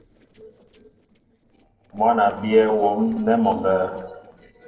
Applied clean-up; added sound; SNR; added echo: neural separator model SepFormer DNS4.